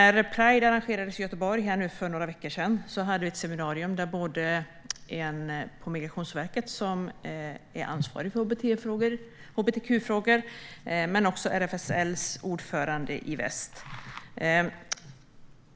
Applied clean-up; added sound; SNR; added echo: none; Squeak / Walk, footsteps; 20 dB; none.